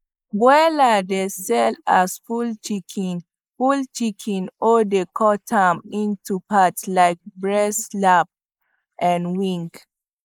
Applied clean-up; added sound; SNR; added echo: neural mask model Resemble Enhance denoiser.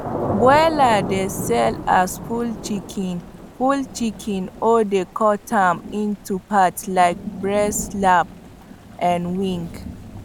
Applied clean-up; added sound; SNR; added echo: none; Thunder / Rain; 11 dB; none.